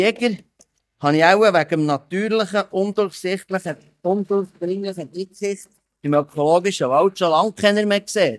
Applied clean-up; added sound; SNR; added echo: neural mask model DeepFilterNet 3.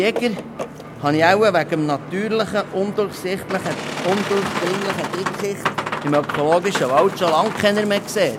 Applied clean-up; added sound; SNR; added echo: none; Boat, Water vehicle; 8 dB; none.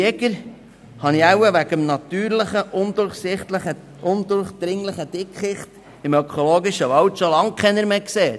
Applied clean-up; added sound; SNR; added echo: none; none; none; none.